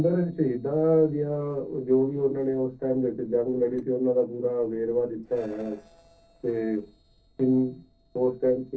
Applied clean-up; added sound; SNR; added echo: neural separator model SepFormer DNS4.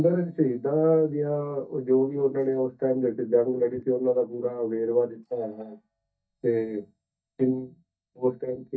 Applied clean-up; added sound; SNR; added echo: neural mask model DeepFilterNet 3.